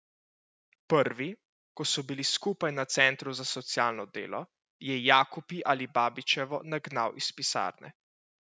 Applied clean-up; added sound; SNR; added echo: none; none; none; none.